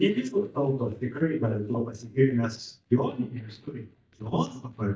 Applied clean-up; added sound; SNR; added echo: neural mask model DeepFilterNet 3.